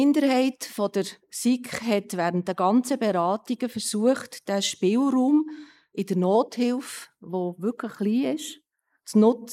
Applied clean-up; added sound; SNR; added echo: neural mask model Resemble Enhance denoiser.